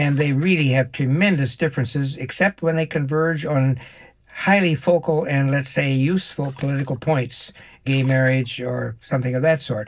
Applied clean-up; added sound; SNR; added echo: neural separator model SepFormer DNS4.